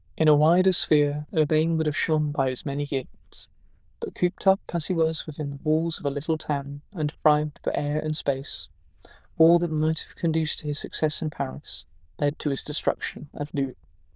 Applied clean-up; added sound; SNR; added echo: neural diffusion model UNIVERSE++.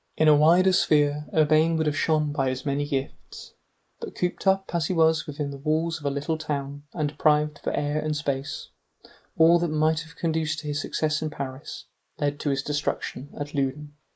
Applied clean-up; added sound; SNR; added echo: neural mask model Resemble Enhance denoiser.